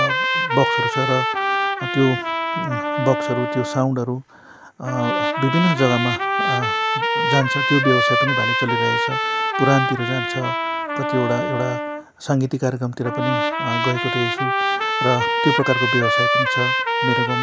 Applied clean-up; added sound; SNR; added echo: none; Trumpet; -1 dB; none.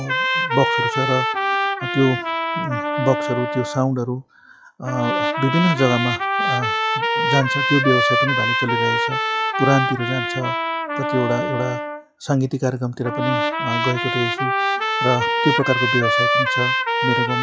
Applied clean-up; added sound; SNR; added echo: classical method log-MMSE.